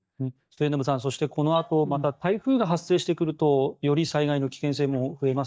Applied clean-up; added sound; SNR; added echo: neural mask model DeepFilterNet 3.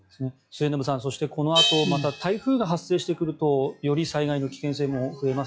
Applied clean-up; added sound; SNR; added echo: classical method log-MMSE.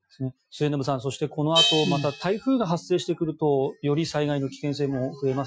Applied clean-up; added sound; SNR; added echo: classical method Wiener filter.